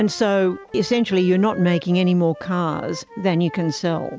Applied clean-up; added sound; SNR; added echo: none; Wind instrument, woodwind instrument; 19 dB; none.